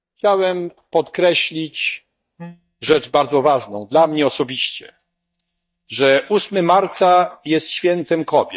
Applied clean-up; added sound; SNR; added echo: neural mask model DeepFilterNet 3.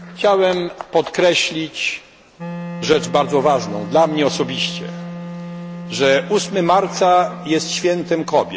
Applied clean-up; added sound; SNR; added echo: none; Wind instrument, woodwind instrument; 13 dB; none.